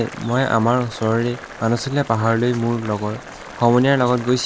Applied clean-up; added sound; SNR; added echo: none; Boiling; 16 dB; none.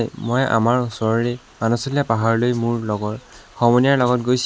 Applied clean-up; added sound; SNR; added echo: none; none; none; none.